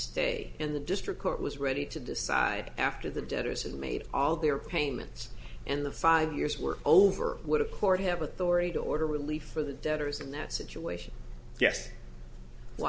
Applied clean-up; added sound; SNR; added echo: none; none; none; none.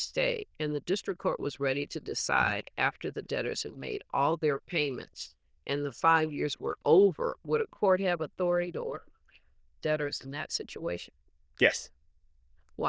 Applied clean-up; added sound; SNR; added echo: neural diffusion model UNIVERSE++.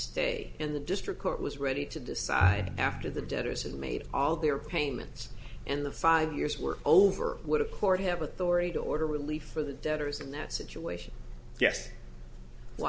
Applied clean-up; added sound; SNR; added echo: none; Bowed string instrument; 5 dB; none.